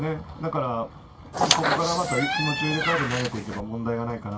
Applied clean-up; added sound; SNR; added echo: none; Squeak; -2 dB; reverberation time 0.2 s.